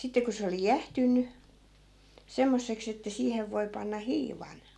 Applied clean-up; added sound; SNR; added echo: none; none; none; none.